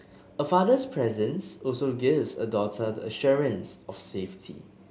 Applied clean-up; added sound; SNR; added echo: none; none; none; none.